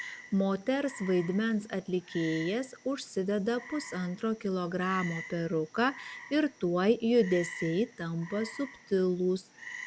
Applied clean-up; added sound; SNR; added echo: none; Frog; 16 dB; none.